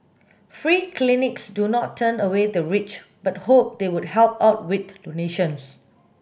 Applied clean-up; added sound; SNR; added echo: none; none; none; none.